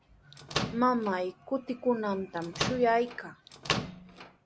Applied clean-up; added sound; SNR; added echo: none; Microwave oven; 6 dB; none.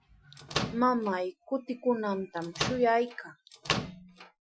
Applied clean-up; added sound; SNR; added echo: classical method Wiener filter.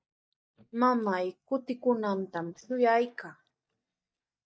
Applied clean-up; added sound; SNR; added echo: neural mask model DeepFilterNet 3.